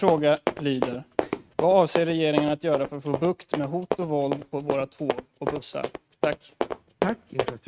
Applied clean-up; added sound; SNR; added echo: neural mask model RNNoise.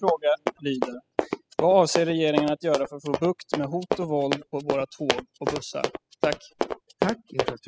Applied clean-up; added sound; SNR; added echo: classical method spectral subtraction.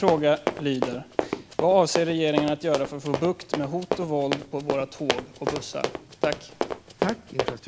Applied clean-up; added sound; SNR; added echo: none; Run; 4 dB; none.